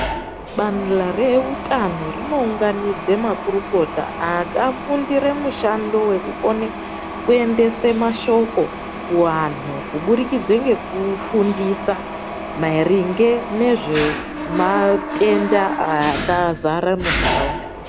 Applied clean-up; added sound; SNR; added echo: none; Mechanisms; 7 dB; none.